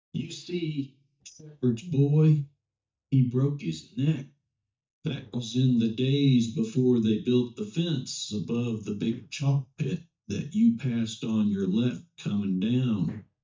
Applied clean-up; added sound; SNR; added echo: neural mask model DeepFilterNet 3.